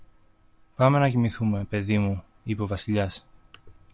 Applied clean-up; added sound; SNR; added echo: none; none; none; none.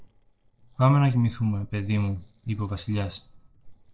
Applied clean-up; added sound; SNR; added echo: neural separator model SepFormer DNS4.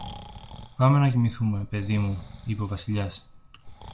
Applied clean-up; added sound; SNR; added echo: none; Breathing; 19 dB; reverberation time 0.3 s.